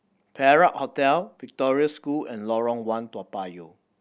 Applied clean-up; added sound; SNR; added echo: none; none; none; none.